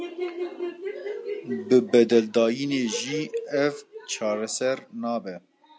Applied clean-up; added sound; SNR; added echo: none; none; none; none.